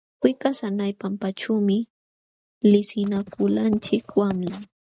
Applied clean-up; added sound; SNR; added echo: neural mask model RNNoise.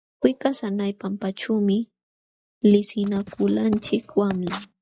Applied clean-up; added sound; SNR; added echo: classical method log-MMSE.